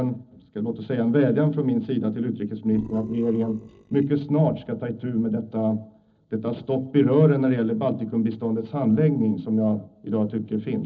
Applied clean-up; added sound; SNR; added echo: neural separator model SepFormer DNS4.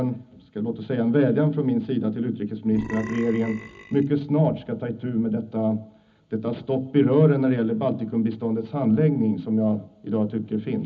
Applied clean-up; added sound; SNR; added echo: none; Burping, eructation; 15 dB; reverberation time 0.4 s.